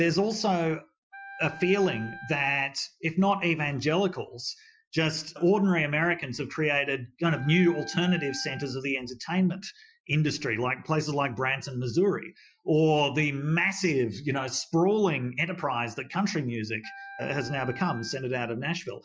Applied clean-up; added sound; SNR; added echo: classical method Wiener filter.